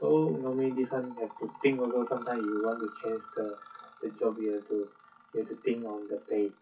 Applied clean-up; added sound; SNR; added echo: classical method WPE with log-MMSE.